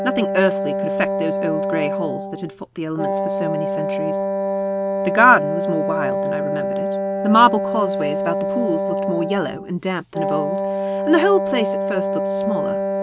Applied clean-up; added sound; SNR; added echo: none; Wind instrument, woodwind instrument; 0 dB; none.